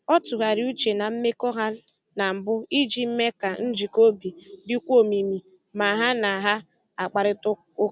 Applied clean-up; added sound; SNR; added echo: none; none; none; none.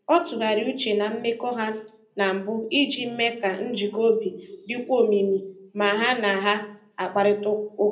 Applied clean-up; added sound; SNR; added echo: none; none; none; reverberation time 0.4 s.